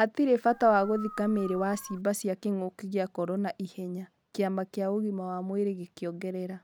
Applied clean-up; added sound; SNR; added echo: none; Dog; 15 dB; none.